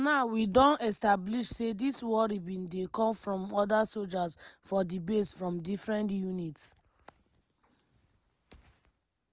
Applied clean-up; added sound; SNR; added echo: none; none; none; none.